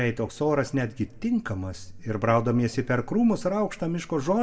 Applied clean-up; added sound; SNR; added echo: none; none; none; reverberation time 0.4 s.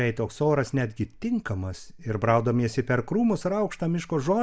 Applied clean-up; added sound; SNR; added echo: none; none; none; none.